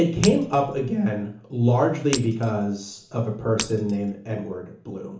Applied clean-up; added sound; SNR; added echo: none; Shatter; 14 dB; reverberation time 0.8 s.